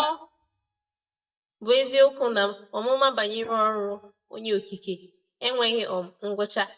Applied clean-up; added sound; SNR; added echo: neural mask model DeepFilterNet 3.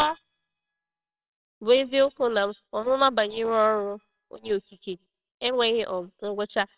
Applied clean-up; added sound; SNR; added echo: neural separator model SepFormer WHAMR!.